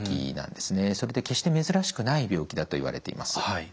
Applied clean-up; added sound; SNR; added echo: none; none; none; none.